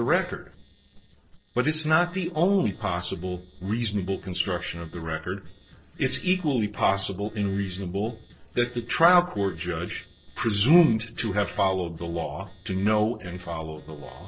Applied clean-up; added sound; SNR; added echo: neural separator model SepFormer DNS4.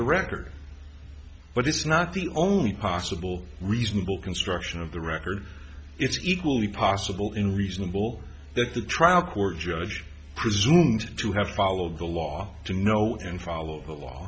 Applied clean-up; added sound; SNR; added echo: none; none; none; none.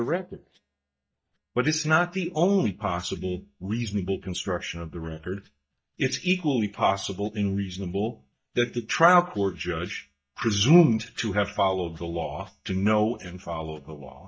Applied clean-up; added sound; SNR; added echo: neural mask model DeepFilterNet 3.